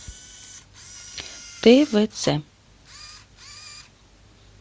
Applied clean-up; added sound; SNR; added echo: none; Camera; 20 dB; none.